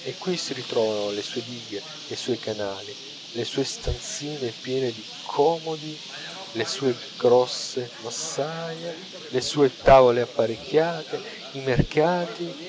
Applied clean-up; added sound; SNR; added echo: none; Bird; 14 dB; none.